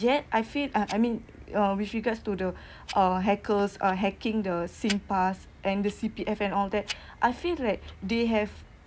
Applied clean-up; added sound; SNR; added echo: none; Tick-tock; 20 dB; none.